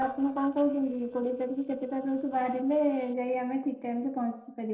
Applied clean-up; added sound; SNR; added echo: neural separator model SepFormer DNS4.